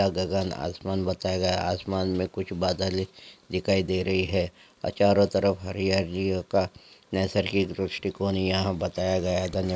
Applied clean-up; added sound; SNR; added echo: none; none; none; none.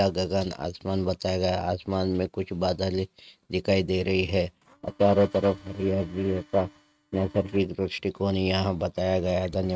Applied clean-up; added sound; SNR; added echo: neural mask model RNNoise.